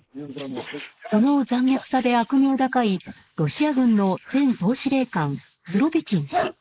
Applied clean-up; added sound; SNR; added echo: neural mask model Resemble Enhance denoiser.